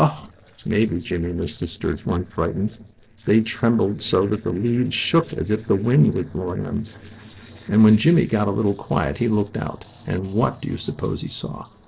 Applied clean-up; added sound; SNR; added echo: neural separator model SepFormer DNS4.